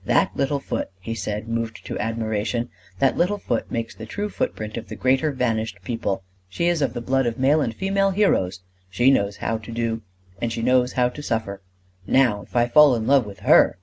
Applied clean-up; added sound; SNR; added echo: none; none; none; none.